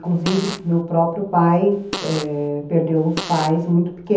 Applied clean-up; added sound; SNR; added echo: none; Fart; 12 dB; reverberation time 0.7 s.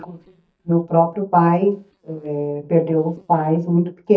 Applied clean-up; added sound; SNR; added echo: neural mask model DeepFilterNet 3.